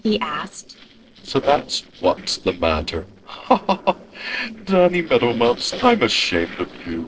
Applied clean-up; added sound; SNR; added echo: neural separator model SepFormer DNS4.